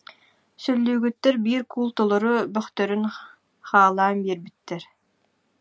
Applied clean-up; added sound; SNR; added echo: none; none; none; none.